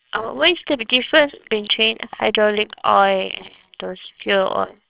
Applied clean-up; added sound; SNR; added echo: neural separator model SepFormer WHAMR!.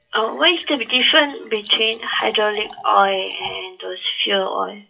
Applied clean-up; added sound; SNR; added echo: classical method WPE with log-MMSE.